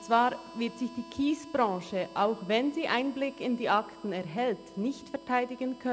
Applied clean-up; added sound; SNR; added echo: none; Harmonica; 19 dB; none.